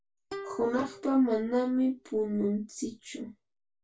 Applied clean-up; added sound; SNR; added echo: none; Plucked string instrument; 17 dB; reverberation time 0.2 s.